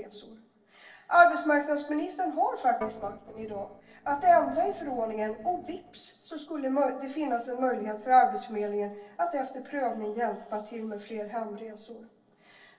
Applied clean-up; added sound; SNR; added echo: neural separator model SepFormer DNS4.